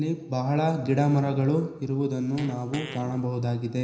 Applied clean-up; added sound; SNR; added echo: none; Fart; 15 dB; reverberation time 0.9 s.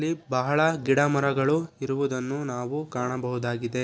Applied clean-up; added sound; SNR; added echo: none; none; none; none.